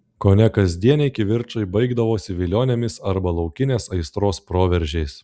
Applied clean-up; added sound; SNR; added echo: none; none; none; none.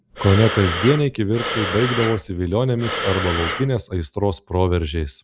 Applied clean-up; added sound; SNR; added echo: none; Breathing; 6 dB; none.